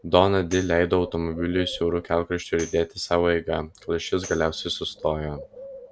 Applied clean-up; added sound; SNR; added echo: none; Tambourine + Bird; 19 dB; none.